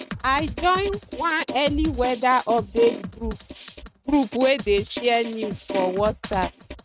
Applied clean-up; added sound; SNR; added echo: neural mask model RNNoise.